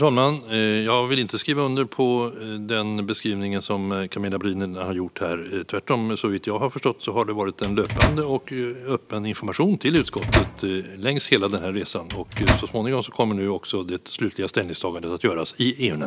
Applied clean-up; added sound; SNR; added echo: none; Microwave oven; 2 dB; none.